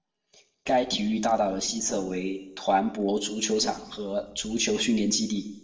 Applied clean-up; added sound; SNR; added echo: neural separator model SepFormer DNS4.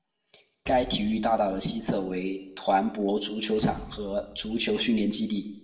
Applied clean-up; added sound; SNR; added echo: none; Explosion; 19 dB; reverberation time 0.7 s.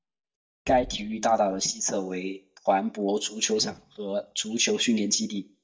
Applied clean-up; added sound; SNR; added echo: neural mask model DeepFilterNet 3.